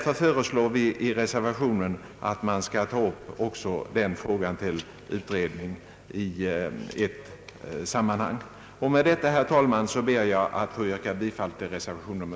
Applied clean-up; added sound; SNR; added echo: none; none; none; none.